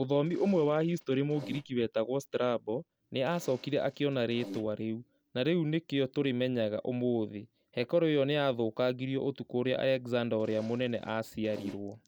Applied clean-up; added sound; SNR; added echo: none; Fart; 17 dB; none.